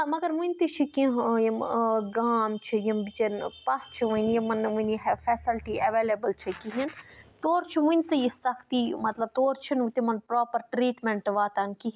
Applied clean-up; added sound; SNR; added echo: none; none; none; none.